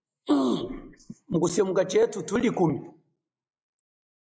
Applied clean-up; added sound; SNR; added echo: neural mask model Resemble Enhance denoiser.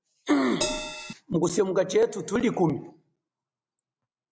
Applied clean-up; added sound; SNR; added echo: none; Crash cymbal; 3 dB; none.